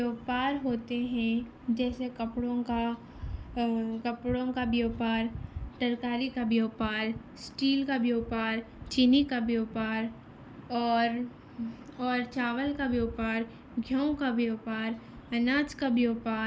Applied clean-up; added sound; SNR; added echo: none; none; none; none.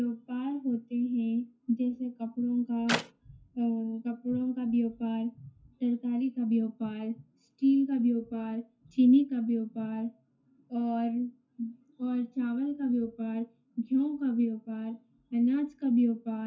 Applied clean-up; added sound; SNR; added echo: classical method WPE with log-MMSE.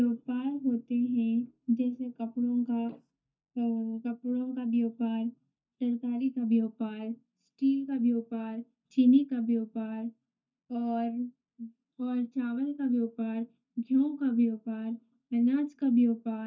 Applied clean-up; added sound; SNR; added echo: neural mask model DeepFilterNet 3.